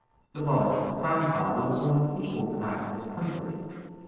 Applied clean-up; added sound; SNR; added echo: neural separator model SepFormer DNS4.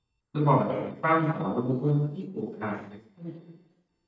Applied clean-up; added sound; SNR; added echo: neural mask model DeepFilterNet 3.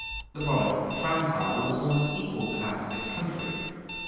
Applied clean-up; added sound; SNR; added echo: none; Alarm; 5 dB; reverberation time 2.1 s.